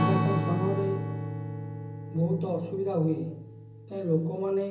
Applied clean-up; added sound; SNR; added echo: none; Strum; 3 dB; reverberation time 0.3 s.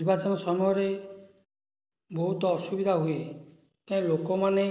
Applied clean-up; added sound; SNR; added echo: none; none; none; none.